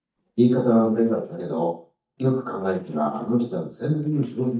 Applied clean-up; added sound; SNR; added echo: neural mask model DeepFilterNet 3.